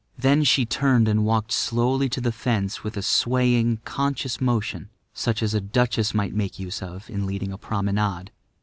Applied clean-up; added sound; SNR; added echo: none; none; none; none.